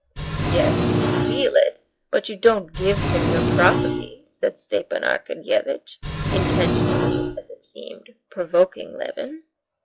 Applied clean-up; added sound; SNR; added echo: classical method log-MMSE.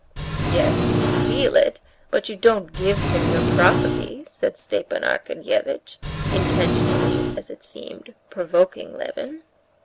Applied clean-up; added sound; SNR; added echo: none; Engine; -3 dB; none.